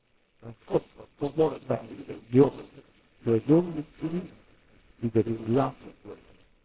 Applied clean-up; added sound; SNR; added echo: neural separator model SepFormer WHAMR!.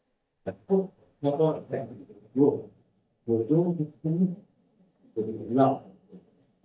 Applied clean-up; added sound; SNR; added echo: neural mask model DeepFilterNet 3.